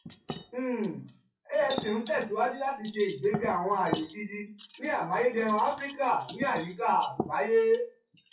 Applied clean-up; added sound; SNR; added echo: classical method WPE with log-MMSE.